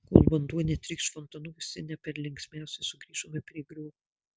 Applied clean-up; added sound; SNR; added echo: none; none; none; none.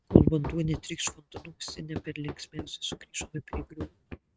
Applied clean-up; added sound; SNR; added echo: neural mask model RNNoise.